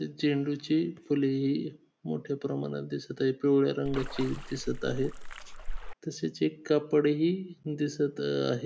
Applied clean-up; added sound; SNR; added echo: none; Splash, splatter; 6 dB; none.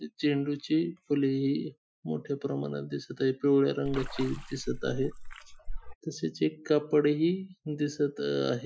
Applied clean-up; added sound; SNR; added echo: classical method Wiener filter.